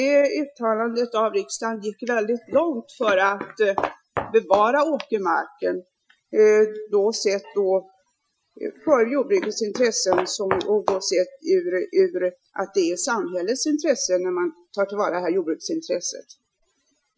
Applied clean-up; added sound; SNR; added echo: classical method Wiener filter.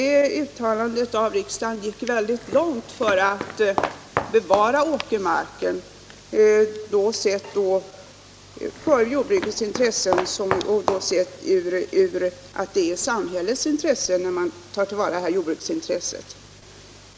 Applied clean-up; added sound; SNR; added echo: none; Walk, footsteps; 7 dB; none.